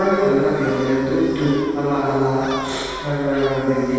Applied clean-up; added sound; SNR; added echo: none; Gull, seagull; 14 dB; reverberation time 2.1 s.